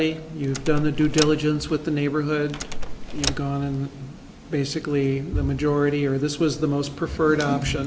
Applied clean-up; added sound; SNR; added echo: none; Door; 3 dB; none.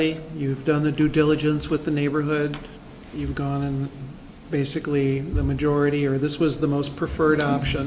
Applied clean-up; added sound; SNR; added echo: none; none; none; none.